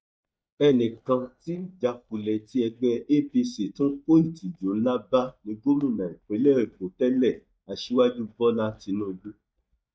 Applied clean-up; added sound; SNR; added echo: neural mask model DeepFilterNet 3.